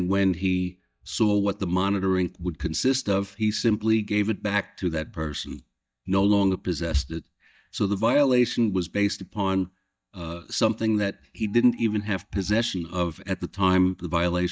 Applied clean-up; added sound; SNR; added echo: neural mask model DeepFilterNet 3.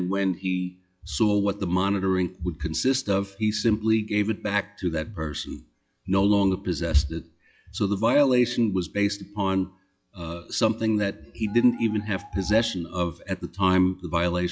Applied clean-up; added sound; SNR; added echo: classical method log-MMSE.